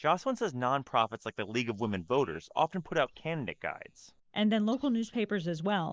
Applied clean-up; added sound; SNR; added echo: neural mask model Resemble Enhance denoiser.